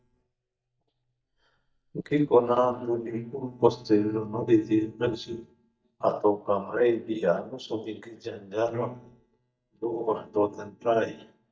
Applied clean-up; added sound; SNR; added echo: neural mask model DeepFilterNet 3.